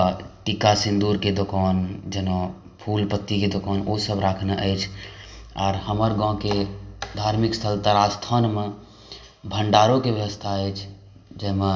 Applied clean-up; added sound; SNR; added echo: none; none; none; reverberation time 0.5 s.